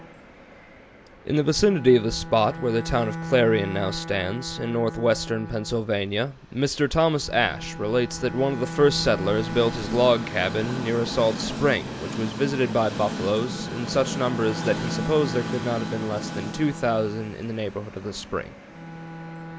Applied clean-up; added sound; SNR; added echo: none; Bowed string instrument + Train; 9 dB; none.